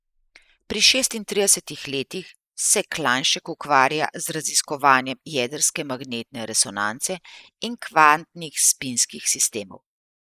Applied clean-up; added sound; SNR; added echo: neural mask model Resemble Enhance denoiser.